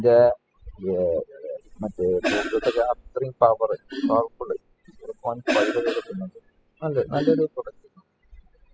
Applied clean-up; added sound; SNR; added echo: classical method spectral subtraction.